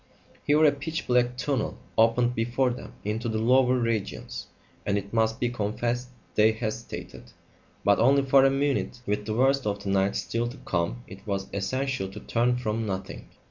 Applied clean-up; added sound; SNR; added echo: none; none; none; none.